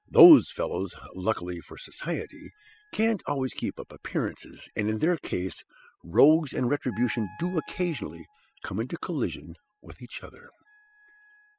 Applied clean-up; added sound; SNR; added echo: classical method spectral subtraction.